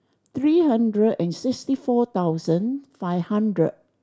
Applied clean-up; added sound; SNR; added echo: none; none; none; none.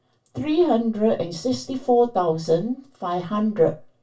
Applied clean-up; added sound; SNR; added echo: none; none; none; reverberation time 0.2 s.